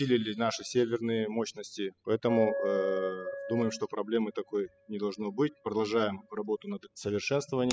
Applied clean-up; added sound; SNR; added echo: classical method spectral subtraction.